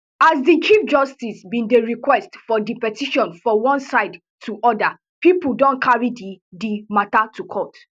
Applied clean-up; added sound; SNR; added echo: none; none; none; none.